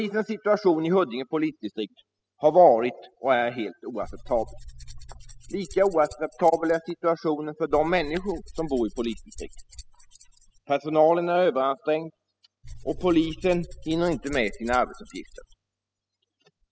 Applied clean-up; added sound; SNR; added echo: classical method spectral subtraction.